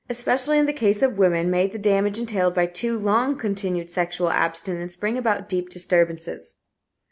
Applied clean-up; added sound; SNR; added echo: none; none; none; none.